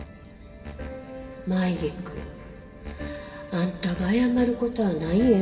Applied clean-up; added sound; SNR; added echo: none; none; none; reverberation time 2.1 s.